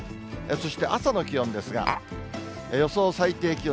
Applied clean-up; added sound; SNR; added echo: none; Tap; 3 dB; none.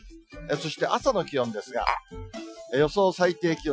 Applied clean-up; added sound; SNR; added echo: classical method Wiener filter.